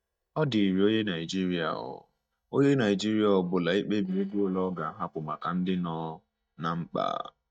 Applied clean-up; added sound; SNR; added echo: neural mask model DeepFilterNet 3.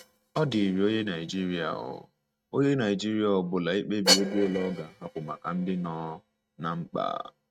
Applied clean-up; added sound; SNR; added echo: neural mask model RNNoise.